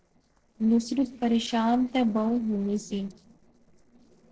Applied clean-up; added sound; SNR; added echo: neural separator model SepFormer DNS4.